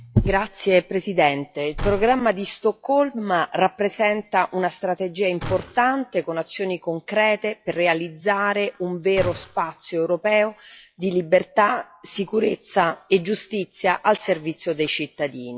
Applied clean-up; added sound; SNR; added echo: classical method log-MMSE.